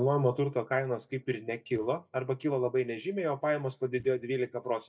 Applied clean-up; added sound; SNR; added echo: neural mask model DeepFilterNet 3.